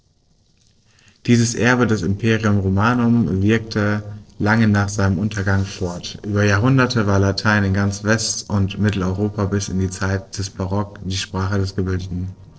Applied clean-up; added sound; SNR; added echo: neural separator model SepFormer DNS4.